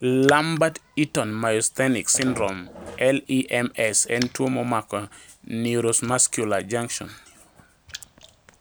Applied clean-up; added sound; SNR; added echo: none; Raindrop; 17 dB; none.